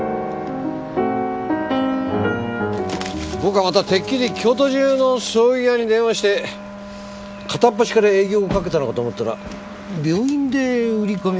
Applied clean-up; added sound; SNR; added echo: none; Wind instrument, woodwind instrument; 17 dB; none.